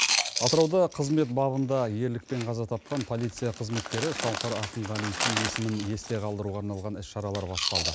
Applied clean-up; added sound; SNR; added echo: none; Chewing, mastication; 5 dB; none.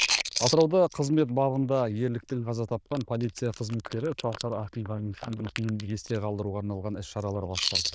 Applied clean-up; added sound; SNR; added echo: neural diffusion model UNIVERSE++.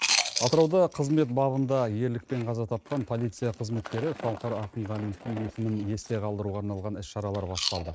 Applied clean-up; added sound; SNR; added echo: neural mask model RNNoise.